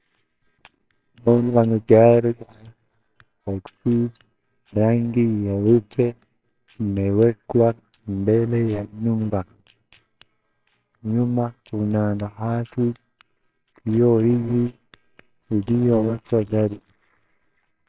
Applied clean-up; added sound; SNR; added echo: neural separator model SepFormer WHAMR!.